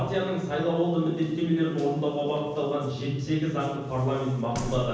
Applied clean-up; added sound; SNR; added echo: none; Water tap, faucet; 16 dB; reverberation time 1.1 s.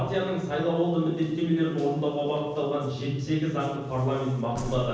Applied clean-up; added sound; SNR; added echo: neural separator model SepFormer DNS4.